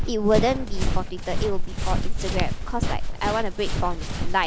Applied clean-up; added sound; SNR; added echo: none; Run; -4 dB; none.